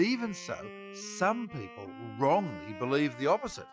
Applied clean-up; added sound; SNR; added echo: classical method log-MMSE.